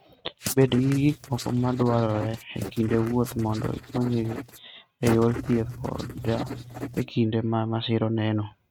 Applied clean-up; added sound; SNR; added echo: neural mask model RNNoise.